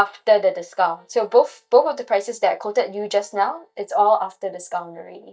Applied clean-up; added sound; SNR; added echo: neural mask model DeepFilterNet 3.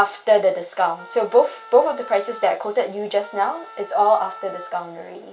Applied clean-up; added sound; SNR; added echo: none; Wind instrument, woodwind instrument; 19 dB; reverberation time 0.2 s.